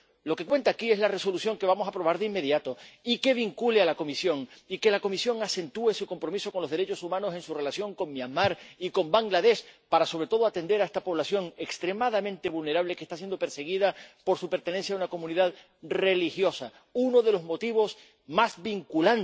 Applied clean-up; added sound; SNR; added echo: none; none; none; none.